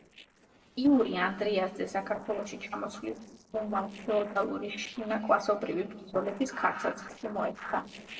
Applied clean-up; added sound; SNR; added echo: neural separator model SepFormer DNS4.